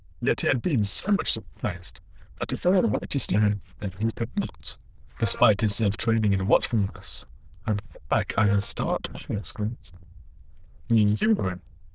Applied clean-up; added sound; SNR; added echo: neural diffusion model UNIVERSE++.